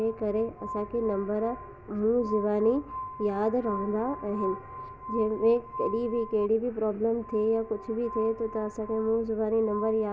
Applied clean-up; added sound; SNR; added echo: none; Glass; 13 dB; none.